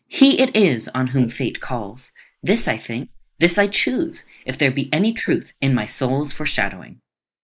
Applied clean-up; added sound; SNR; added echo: neural mask model Resemble Enhance denoiser.